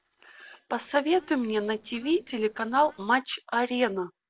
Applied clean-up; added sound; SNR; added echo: neural separator model SepFormer DNS4.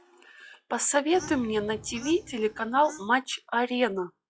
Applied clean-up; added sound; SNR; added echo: classical method log-MMSE.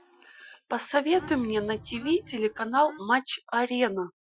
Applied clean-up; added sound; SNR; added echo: classical method Wiener filter.